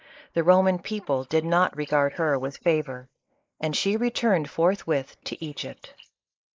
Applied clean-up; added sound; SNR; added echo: neural mask model Resemble Enhance denoiser.